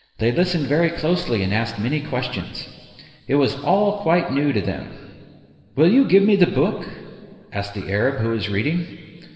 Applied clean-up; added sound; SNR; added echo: none; none; none; reverberation time 2.7 s.